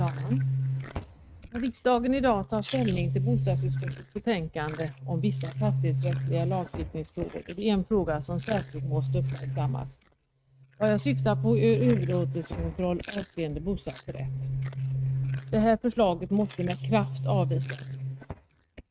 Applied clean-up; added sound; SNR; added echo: neural mask model RNNoise.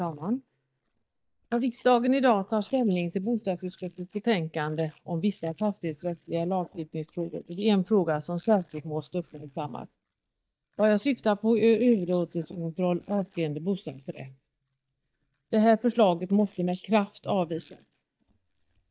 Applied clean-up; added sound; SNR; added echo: neural mask model DeepFilterNet 3.